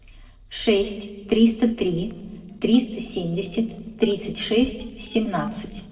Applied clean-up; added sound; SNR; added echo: neural separator model SepFormer DNS4.